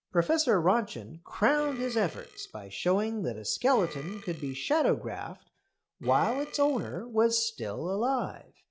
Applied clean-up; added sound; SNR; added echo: none; Burping, eructation; 19 dB; none.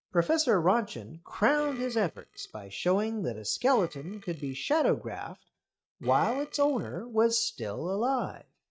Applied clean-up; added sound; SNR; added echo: neural mask model RNNoise.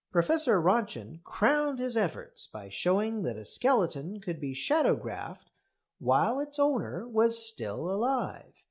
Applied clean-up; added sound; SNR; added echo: none; none; none; none.